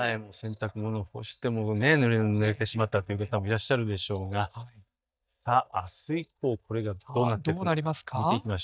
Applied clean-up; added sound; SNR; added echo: neural mask model DeepFilterNet 3.